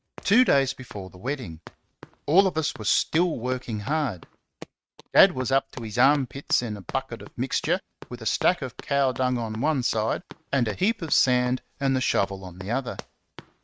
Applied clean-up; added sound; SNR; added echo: neural mask model RNNoise.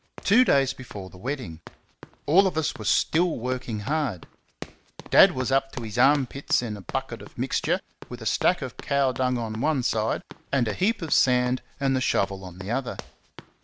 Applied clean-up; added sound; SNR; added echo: none; Run; 18 dB; none.